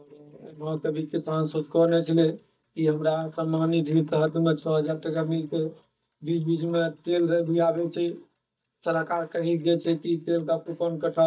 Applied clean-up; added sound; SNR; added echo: neural mask model DeepFilterNet 3.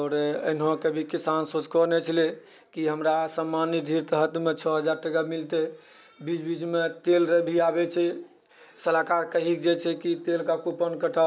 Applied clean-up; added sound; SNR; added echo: none; none; none; none.